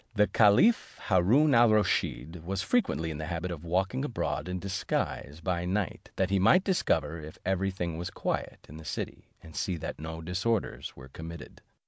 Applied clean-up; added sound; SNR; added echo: none; none; none; none.